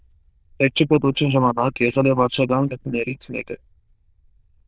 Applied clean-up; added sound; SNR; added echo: neural diffusion model UNIVERSE++.